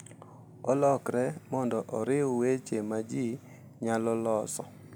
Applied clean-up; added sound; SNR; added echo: none; none; none; none.